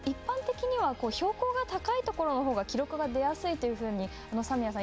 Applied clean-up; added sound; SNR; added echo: none; none; none; none.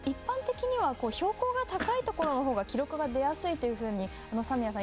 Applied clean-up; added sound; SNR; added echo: none; Cough; 12 dB; none.